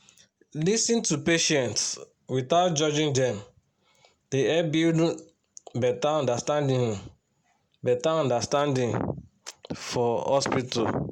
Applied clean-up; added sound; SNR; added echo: none; none; none; none.